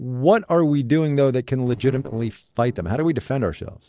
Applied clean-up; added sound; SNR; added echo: neural separator model SepFormer DNS4.